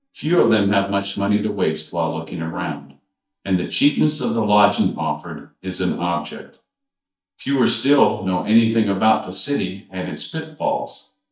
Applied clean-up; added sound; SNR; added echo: neural mask model DeepFilterNet 3.